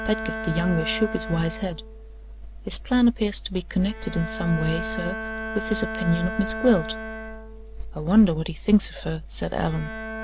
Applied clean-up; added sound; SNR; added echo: none; Bowed string instrument; 10 dB; none.